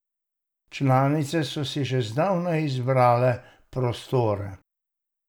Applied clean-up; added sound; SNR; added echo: none; none; none; none.